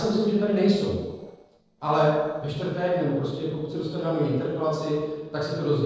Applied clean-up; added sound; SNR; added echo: neural separator model SepFormer DNS4.